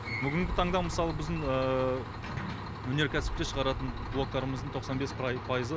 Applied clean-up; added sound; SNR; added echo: none; Boom; 9 dB; none.